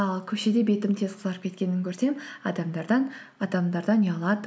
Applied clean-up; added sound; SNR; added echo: none; none; none; none.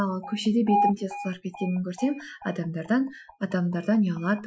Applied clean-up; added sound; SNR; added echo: classical method Wiener filter.